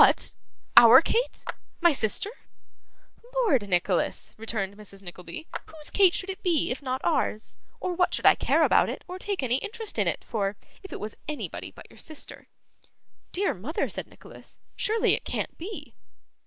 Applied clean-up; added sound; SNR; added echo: neural mask model Resemble Enhance denoiser.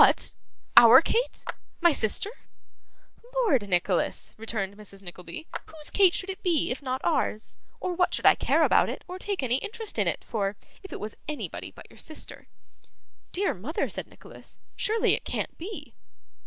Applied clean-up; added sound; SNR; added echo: none; Clapping; 18 dB; none.